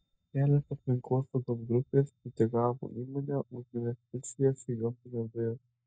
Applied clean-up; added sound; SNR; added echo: neural mask model DeepFilterNet 3.